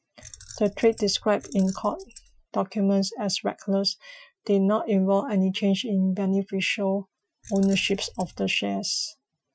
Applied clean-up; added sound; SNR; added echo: classical method Wiener filter.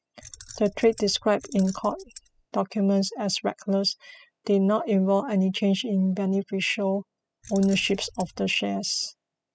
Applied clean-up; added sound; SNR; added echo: classical method spectral subtraction.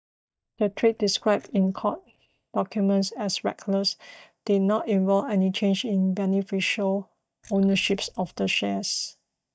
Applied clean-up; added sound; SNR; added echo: neural mask model DeepFilterNet 3.